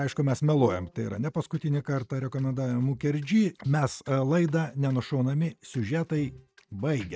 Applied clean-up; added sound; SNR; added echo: neural mask model RNNoise.